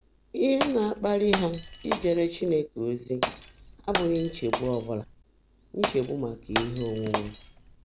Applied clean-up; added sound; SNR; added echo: none; Glass; 6 dB; none.